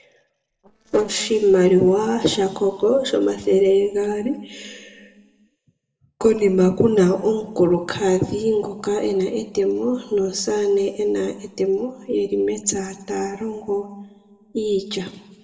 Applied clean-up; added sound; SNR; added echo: neural separator model SepFormer DNS4.